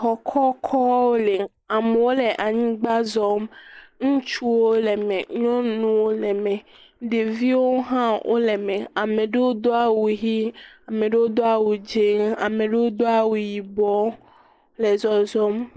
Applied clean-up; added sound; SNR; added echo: neural mask model Resemble Enhance denoiser.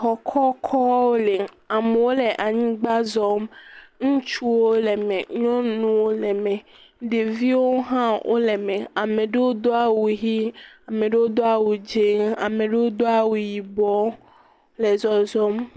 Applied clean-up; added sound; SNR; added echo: none; none; none; none.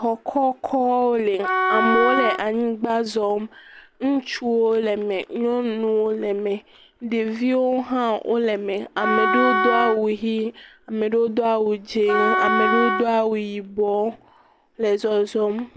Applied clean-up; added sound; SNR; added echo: none; Wind instrument, woodwind instrument; 1 dB; none.